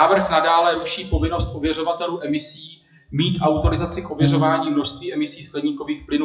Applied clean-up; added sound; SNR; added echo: classical method WPE with log-MMSE.